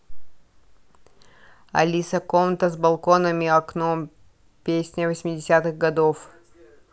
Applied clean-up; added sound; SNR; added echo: none; none; none; none.